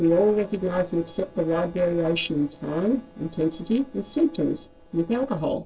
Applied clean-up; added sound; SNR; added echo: neural separator model SepFormer DNS4.